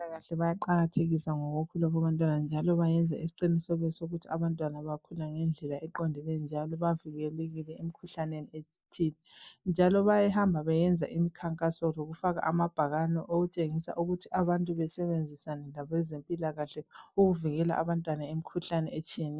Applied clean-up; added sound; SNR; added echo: neural mask model Resemble Enhance denoiser.